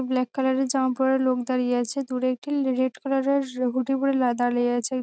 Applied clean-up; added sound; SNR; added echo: none; none; none; none.